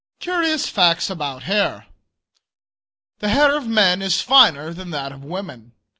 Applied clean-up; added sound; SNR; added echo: none; none; none; none.